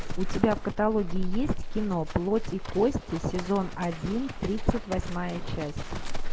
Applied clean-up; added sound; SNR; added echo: none; Livestock, farm animals, working animals; 2 dB; none.